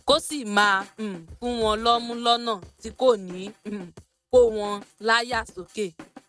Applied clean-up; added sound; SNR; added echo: neural mask model RNNoise.